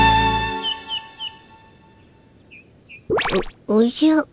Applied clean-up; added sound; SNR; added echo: none; none; none; none.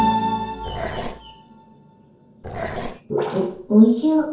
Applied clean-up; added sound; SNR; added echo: none; Growling; 10 dB; reverberation time 0.6 s.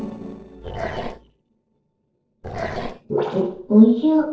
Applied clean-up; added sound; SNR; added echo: neural separator model SepFormer DNS4.